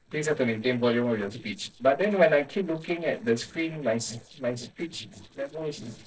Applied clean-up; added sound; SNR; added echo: neural separator model SepFormer DNS4.